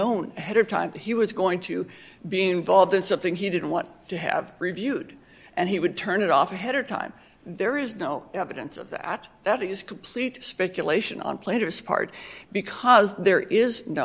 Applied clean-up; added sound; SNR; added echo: none; none; none; none.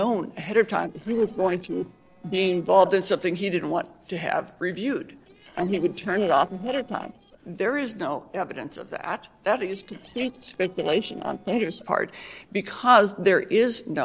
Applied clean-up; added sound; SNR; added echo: neural separator model SepFormer DNS4.